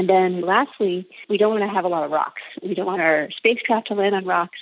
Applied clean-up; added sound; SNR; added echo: none; none; none; none.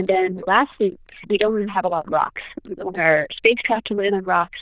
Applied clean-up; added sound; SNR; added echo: neural diffusion model UNIVERSE++.